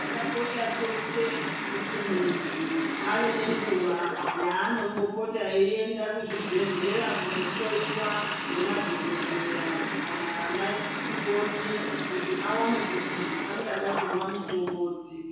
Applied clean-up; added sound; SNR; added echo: none; Water tap, faucet; 2 dB; reverberation time 1.0 s.